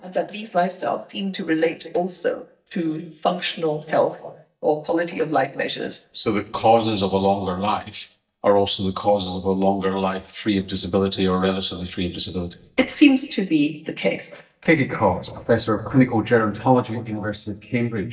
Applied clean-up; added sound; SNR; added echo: neural mask model DeepFilterNet 3.